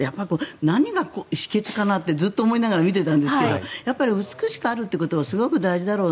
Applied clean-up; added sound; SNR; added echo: none; none; none; none.